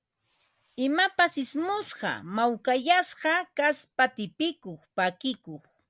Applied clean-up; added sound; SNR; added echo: none; none; none; none.